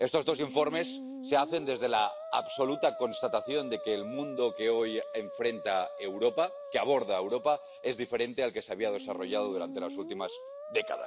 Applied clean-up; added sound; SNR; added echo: none; Musical instrument; 11 dB; none.